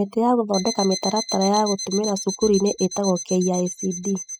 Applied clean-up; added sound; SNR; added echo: classical method spectral subtraction.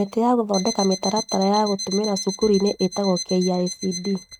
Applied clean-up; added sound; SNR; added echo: neural mask model RNNoise.